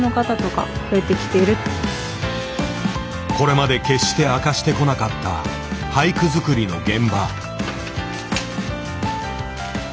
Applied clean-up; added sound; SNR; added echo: none; none; none; none.